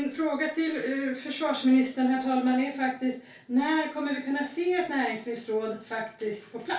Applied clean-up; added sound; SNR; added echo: none; none; none; reverberation time 0.3 s.